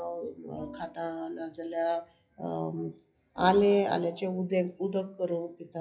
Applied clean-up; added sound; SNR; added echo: classical method WPE with log-MMSE.